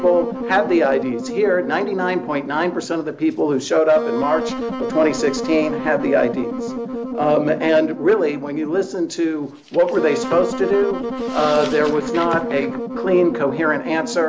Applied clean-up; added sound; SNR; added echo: none; Wind instrument, woodwind instrument; 7 dB; none.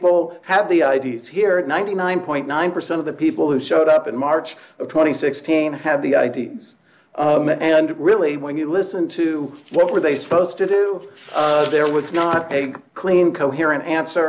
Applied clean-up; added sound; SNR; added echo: none; none; none; none.